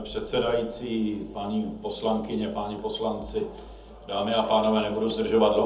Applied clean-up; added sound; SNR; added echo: none; none; none; reverberation time 0.6 s.